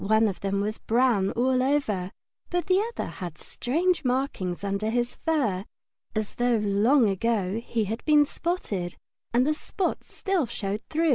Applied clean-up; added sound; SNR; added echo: none; none; none; none.